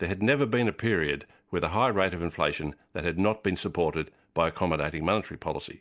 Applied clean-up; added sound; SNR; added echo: none; none; none; none.